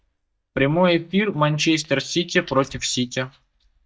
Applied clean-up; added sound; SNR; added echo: neural mask model DeepFilterNet 3.